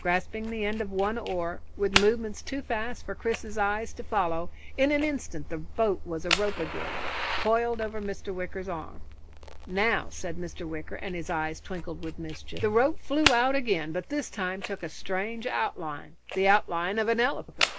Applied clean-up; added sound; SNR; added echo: none; Fire; 9 dB; none.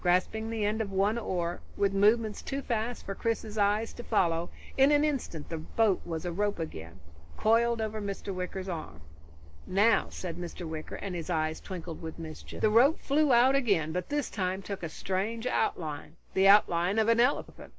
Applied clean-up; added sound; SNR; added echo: none; none; none; none.